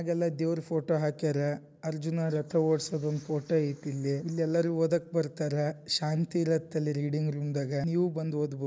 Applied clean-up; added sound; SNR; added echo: neural mask model Resemble Enhance denoiser.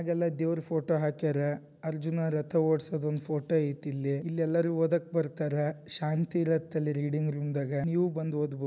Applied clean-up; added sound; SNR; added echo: none; none; none; none.